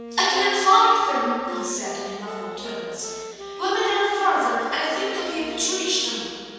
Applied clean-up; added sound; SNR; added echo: none; Wind instrument, woodwind instrument; 14 dB; reverberation time 2.1 s.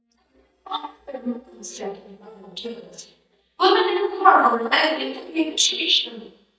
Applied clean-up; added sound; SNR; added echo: neural mask model DeepFilterNet 3.